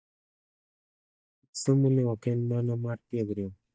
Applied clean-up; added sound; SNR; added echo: neural mask model DeepFilterNet 3.